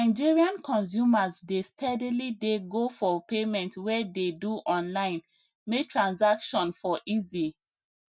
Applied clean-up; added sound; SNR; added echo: none; none; none; none.